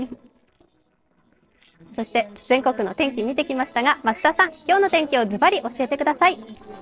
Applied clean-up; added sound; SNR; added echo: neural separator model SepFormer DNS4.